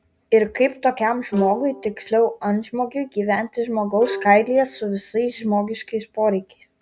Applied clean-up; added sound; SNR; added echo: none; Bowed string instrument; 16 dB; none.